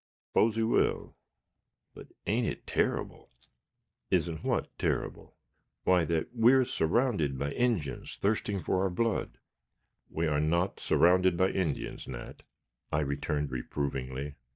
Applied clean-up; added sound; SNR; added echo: neural mask model DeepFilterNet 3.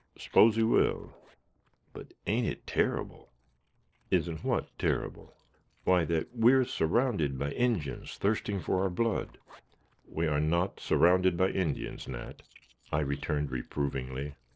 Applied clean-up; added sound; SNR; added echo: neural separator model SepFormer DNS4.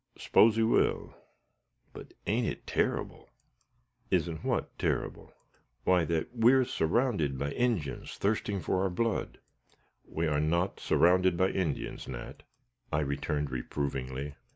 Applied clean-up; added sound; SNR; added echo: none; none; none; none.